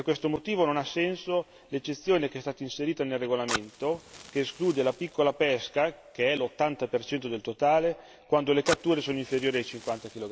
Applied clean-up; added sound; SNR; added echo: none; Fire; 16 dB; none.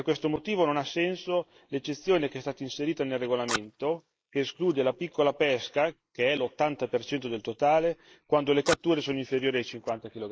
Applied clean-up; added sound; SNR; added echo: neural mask model Resemble Enhance denoiser.